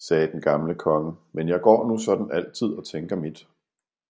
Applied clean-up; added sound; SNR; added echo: none; none; none; none.